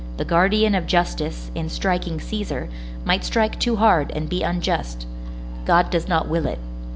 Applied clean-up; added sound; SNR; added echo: none; none; none; none.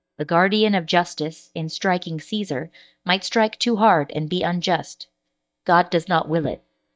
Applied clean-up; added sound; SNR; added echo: neural mask model DeepFilterNet 3.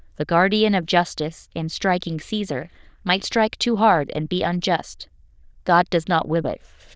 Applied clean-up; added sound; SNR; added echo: neural diffusion model UNIVERSE++.